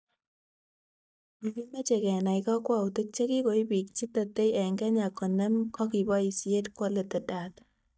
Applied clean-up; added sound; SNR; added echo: neural mask model DeepFilterNet 3.